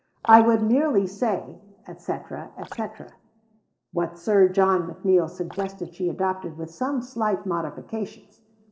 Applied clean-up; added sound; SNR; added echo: neural separator model SepFormer DNS4.